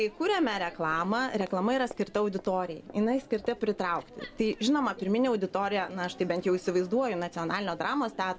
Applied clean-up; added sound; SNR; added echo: none; Crowd; 20 dB; none.